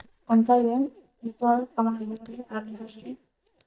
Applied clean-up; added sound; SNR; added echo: neural mask model DeepFilterNet 3.